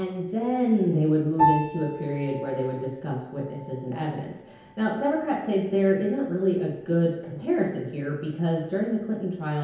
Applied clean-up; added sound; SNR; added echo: none; Piano; 9 dB; reverberation time 1.0 s.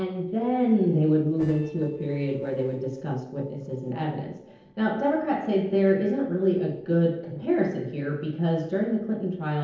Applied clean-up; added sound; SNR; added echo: neural separator model SepFormer DNS4.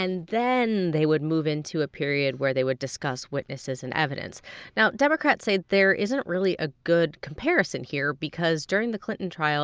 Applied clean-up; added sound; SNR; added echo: none; none; none; none.